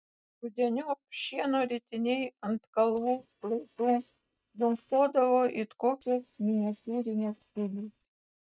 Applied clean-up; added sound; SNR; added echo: neural mask model DeepFilterNet 3.